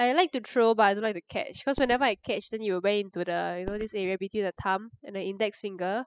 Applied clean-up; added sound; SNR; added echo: classical method spectral subtraction.